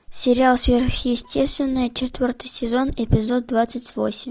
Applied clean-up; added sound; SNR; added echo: none; none; none; none.